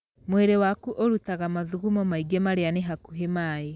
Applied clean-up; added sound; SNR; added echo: none; none; none; none.